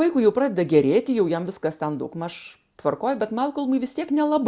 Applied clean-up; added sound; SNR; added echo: none; none; none; none.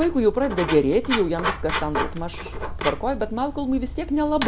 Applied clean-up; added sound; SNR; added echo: none; Writing; 6 dB; none.